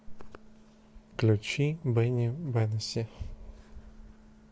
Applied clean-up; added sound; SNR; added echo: none; none; none; none.